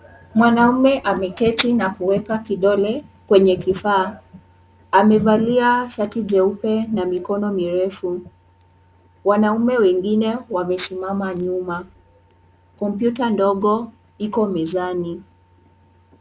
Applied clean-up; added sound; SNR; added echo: none; none; none; none.